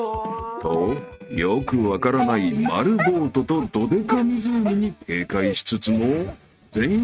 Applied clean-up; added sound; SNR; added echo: neural mask model RNNoise.